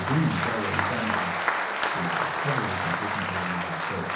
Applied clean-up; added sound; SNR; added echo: none; Applause; -3 dB; reverberation time 0.6 s.